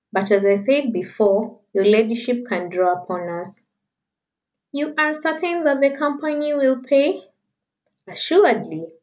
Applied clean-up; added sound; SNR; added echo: none; none; none; none.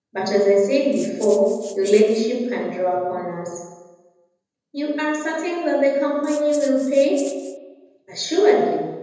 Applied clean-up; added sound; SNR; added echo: none; Rattle (instrument); 19 dB; reverberation time 1.1 s.